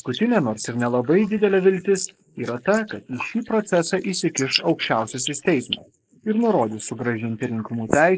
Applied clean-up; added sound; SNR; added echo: neural mask model Resemble Enhance denoiser.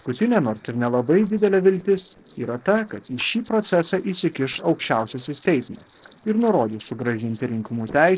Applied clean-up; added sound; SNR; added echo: neural separator model SepFormer DNS4.